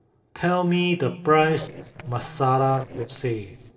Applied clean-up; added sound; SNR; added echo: neural separator model SepFormer DNS4.